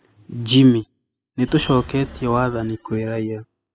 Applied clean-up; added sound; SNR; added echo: classical method spectral subtraction.